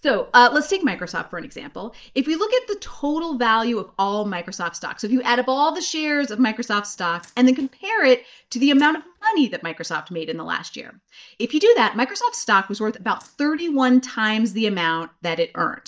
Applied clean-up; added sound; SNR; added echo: neural mask model DeepFilterNet 3.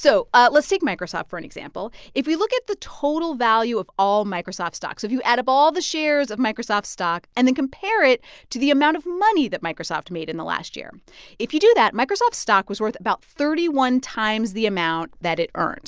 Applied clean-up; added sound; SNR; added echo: none; none; none; none.